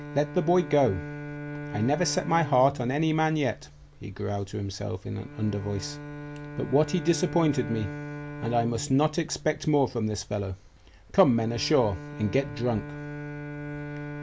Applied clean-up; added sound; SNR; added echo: none; Bowed string instrument; 11 dB; none.